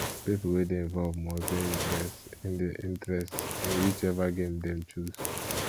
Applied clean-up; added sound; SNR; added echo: none; Fire; 5 dB; none.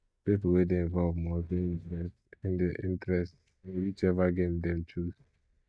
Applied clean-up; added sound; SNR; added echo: neural mask model DeepFilterNet 3.